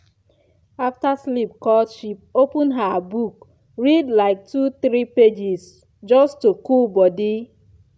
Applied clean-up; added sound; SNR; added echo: none; none; none; none.